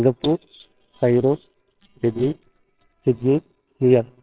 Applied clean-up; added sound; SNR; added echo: neural separator model SepFormer WHAMR!.